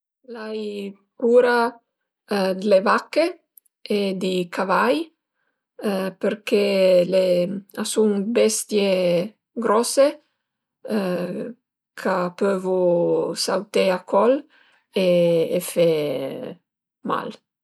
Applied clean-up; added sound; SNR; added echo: none; none; none; none.